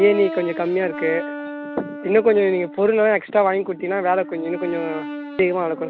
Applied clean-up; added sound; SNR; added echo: none; Brass instrument; 12 dB; none.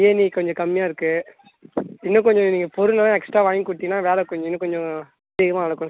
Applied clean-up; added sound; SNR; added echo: none; none; none; none.